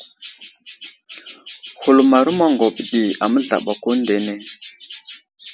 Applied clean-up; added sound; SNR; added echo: none; none; none; none.